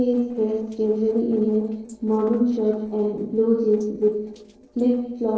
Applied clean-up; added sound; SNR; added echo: neural separator model SepFormer DNS4.